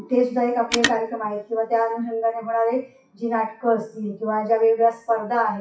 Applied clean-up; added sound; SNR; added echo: classical method WPE with log-MMSE.